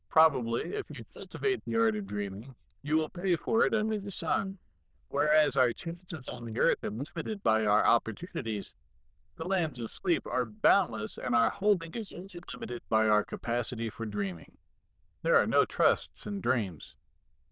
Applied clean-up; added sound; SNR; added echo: neural diffusion model UNIVERSE++.